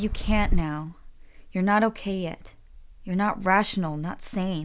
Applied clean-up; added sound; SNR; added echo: none; none; none; none.